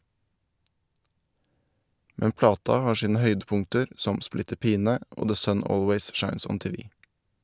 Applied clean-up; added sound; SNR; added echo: none; none; none; none.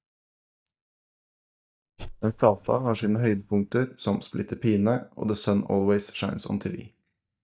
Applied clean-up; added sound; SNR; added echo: neural mask model DeepFilterNet 3.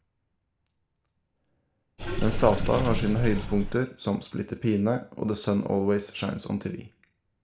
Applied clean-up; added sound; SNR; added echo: none; Sink (filling or washing) / Water; 5 dB; reverberation time 0.4 s.